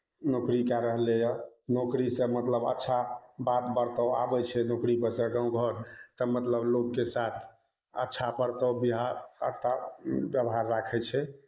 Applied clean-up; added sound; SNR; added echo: neural mask model Resemble Enhance denoiser.